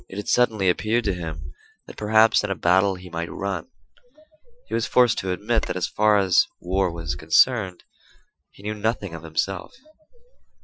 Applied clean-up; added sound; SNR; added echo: classical method Wiener filter.